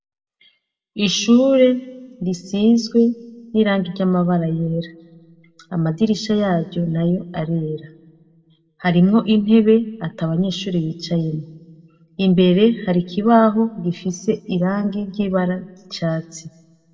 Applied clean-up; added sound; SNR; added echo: none; none; none; reverberation time 0.8 s.